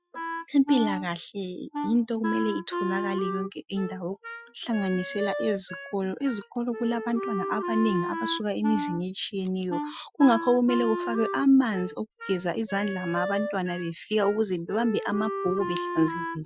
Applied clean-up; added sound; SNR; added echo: classical method Wiener filter.